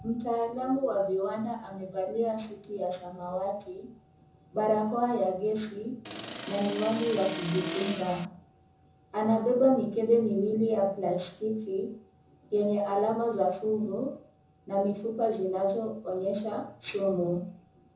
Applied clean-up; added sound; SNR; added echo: none; Accelerating, revving, vroom; 6 dB; reverberation time 0.6 s.